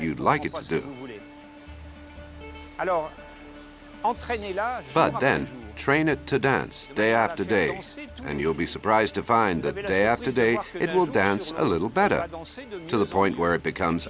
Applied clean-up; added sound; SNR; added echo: none; none; none; none.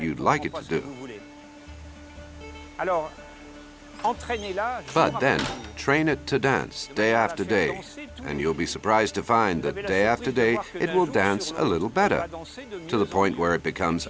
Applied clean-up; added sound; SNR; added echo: none; Slam; 14 dB; none.